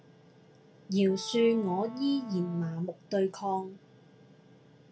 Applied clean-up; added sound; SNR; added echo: none; Wind instrument, woodwind instrument; 18 dB; reverberation time 0.2 s.